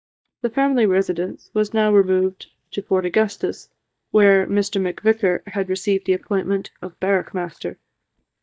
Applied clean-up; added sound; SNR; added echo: neural mask model DeepFilterNet 3.